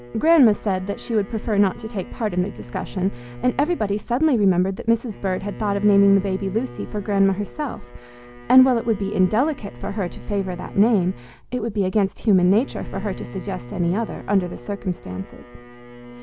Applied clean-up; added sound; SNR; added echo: none; Bowed string instrument; 17 dB; none.